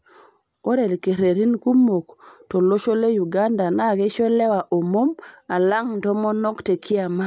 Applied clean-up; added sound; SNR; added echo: none; none; none; none.